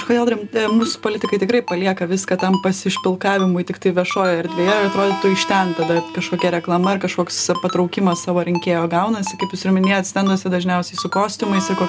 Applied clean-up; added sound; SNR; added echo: none; Ringtone + Harmonica; 12 dB; none.